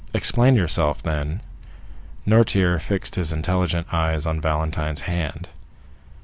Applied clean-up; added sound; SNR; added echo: none; none; none; none.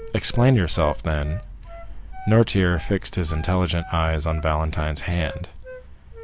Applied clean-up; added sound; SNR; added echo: none; Wind instrument, woodwind instrument; 19 dB; none.